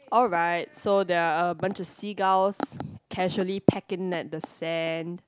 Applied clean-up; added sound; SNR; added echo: none; none; none; none.